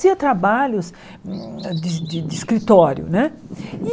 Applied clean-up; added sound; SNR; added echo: none; Bird vocalization, bird call, bird song; 16 dB; none.